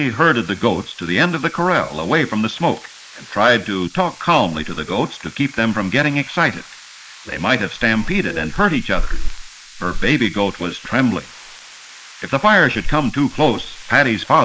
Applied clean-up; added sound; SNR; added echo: neural mask model Resemble Enhance denoiser.